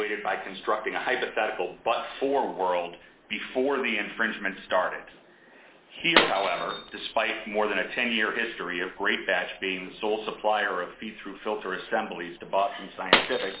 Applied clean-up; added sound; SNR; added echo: none; Shatter; 4 dB; none.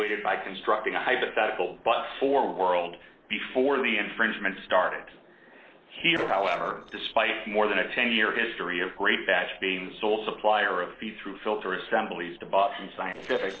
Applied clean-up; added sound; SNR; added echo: neural separator model SepFormer DNS4.